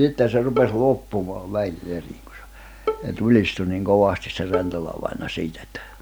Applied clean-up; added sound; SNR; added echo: none; Bowed string instrument; 10 dB; none.